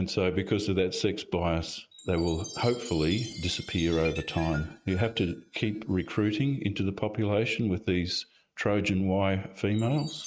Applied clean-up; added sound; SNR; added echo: neural mask model RNNoise.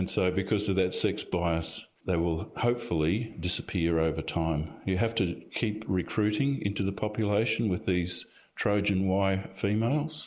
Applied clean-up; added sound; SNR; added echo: none; none; none; none.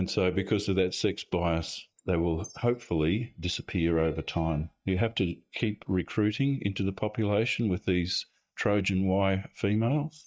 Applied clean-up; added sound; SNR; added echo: neural mask model DeepFilterNet 3.